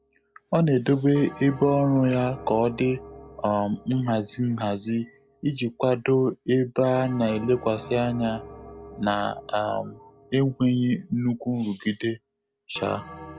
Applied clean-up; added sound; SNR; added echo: none; Bell; 19 dB; none.